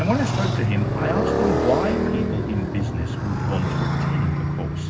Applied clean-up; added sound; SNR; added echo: none; Motorcycle; -4 dB; reverberation time 0.4 s.